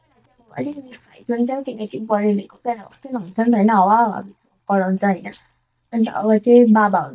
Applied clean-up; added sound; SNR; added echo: neural mask model DeepFilterNet 3.